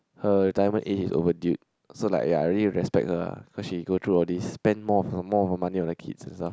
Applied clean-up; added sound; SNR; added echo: none; none; none; none.